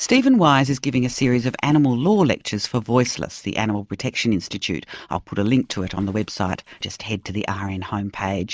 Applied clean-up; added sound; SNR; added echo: neural mask model RNNoise.